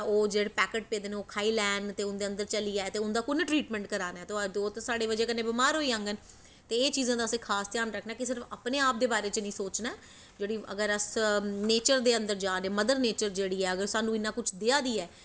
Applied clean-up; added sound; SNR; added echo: none; none; none; none.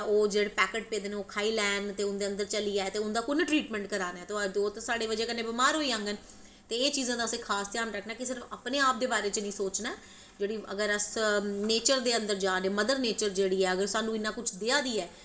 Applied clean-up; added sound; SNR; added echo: none; none; none; reverberation time 1.4 s.